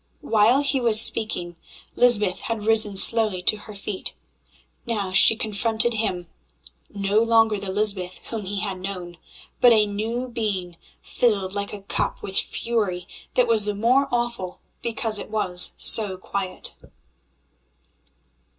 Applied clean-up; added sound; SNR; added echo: none; none; none; reverberation time 0.2 s.